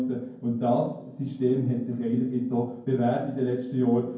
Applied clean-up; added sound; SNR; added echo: none; none; none; reverberation time 0.9 s.